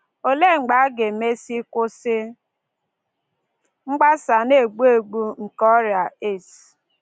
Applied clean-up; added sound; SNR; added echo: none; none; none; none.